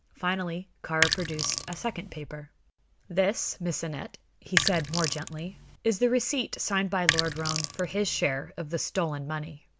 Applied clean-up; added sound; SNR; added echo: none; Sink (filling or washing); 0 dB; none.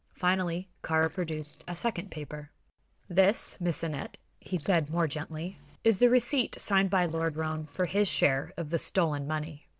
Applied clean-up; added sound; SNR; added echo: neural separator model SepFormer DNS4.